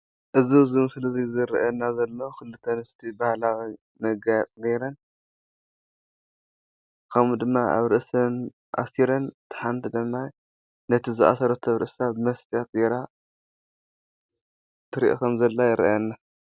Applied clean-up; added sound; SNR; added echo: none; none; none; none.